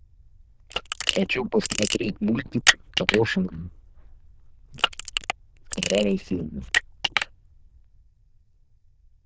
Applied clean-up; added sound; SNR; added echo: neural diffusion model UNIVERSE++.